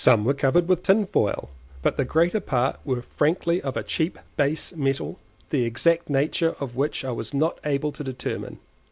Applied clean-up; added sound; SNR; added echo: none; none; none; none.